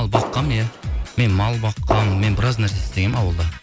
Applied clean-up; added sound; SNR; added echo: none; Fireworks; 9 dB; none.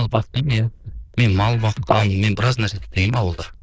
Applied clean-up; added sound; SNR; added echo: neural diffusion model UNIVERSE++.